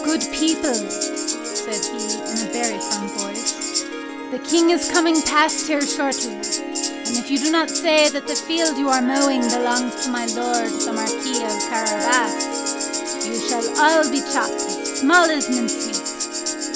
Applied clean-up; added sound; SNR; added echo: none; Harp + Tambourine; 2 dB; none.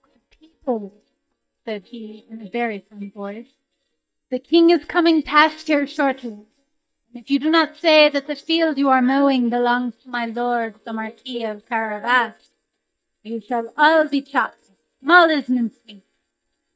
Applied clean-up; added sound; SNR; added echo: neural mask model DeepFilterNet 3.